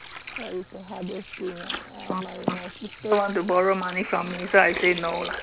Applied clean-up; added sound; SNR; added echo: none; Water; 13 dB; none.